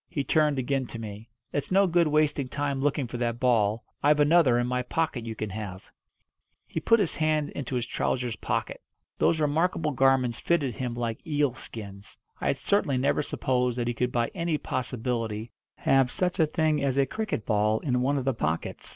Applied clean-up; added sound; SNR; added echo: none; Snare drum; 15 dB; none.